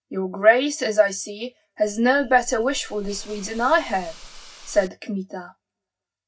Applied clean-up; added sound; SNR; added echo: none; Hiss / Insect; 16 dB; reverberation time 0.4 s.